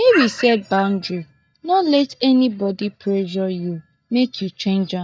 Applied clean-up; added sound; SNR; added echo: neural mask model DeepFilterNet 3.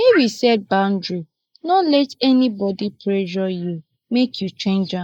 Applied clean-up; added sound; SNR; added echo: neural mask model Resemble Enhance denoiser.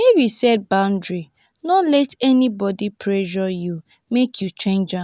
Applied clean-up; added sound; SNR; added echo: none; none; none; none.